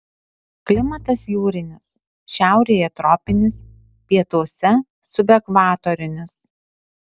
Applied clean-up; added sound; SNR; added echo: none; Bowed string instrument; 15 dB; none.